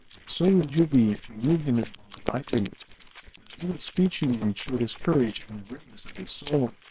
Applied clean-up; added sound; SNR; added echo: neural separator model SepFormer WHAMR!.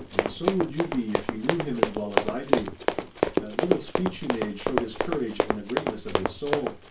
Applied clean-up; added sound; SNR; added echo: none; Run; -3 dB; reverberation time 0.2 s.